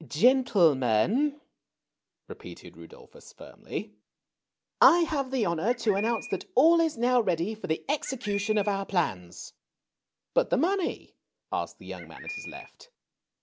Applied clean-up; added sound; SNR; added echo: none; Bird; 12 dB; none.